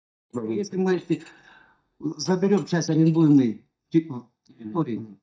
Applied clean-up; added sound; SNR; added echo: neural mask model DeepFilterNet 3.